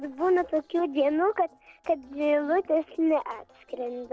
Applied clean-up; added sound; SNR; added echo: neural separator model SepFormer DNS4.